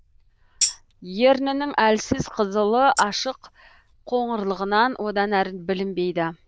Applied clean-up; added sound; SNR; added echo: neural diffusion model UNIVERSE++.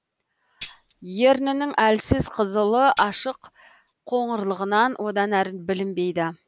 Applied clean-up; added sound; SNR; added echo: none; Tambourine; 5 dB; none.